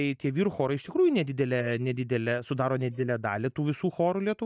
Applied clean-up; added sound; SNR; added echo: neural mask model DeepFilterNet 3.